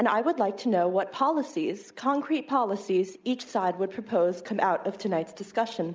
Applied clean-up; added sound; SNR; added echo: none; none; none; none.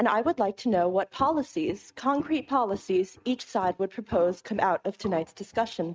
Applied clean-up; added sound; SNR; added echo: neural mask model RNNoise.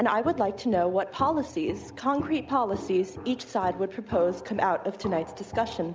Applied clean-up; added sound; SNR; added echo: none; Walk, footsteps; 14 dB; none.